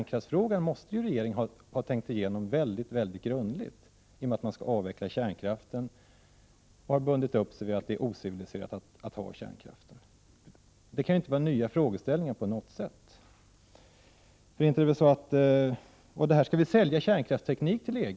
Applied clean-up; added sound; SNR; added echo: none; none; none; none.